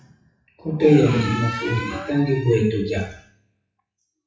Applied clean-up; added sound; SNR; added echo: classical method WPE with log-MMSE.